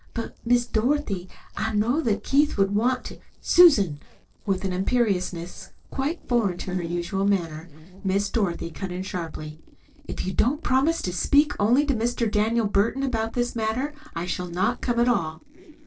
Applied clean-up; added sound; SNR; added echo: neural separator model SepFormer DNS4.